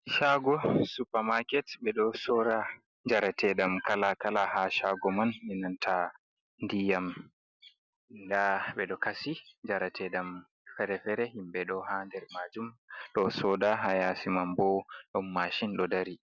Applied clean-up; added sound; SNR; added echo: none; none; none; none.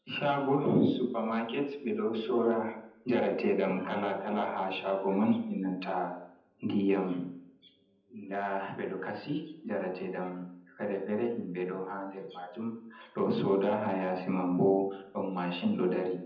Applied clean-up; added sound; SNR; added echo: none; none; none; reverberation time 0.8 s.